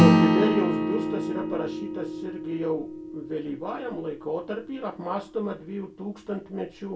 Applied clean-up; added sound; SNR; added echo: none; Acoustic guitar / Strum; -4 dB; reverberation time 0.2 s.